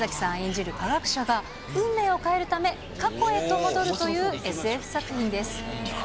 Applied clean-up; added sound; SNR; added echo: none; Bird; 13 dB; none.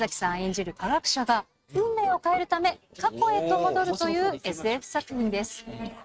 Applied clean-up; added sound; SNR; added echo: neural mask model RNNoise.